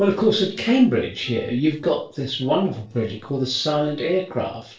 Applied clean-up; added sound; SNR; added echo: neural separator model SepFormer DNS4.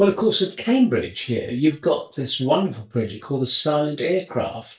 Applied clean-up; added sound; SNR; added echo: neural mask model DeepFilterNet 3.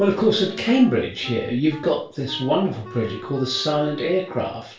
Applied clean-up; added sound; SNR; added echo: none; Wind instrument, woodwind instrument; 18 dB; reverberation time 0.2 s.